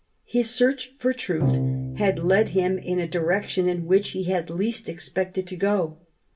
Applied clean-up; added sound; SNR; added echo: none; Bowed string instrument; 6 dB; reverberation time 0.2 s.